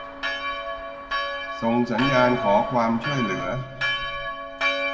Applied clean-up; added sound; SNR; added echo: none; Church bell; 3 dB; reverberation time 1.2 s.